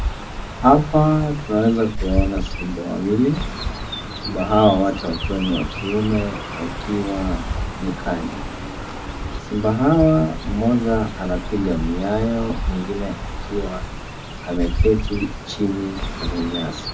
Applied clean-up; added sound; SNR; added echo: none; Chirp, tweet; 5 dB; reverberation time 0.4 s.